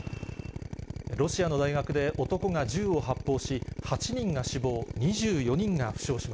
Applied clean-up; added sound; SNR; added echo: none; Drill; 7 dB; none.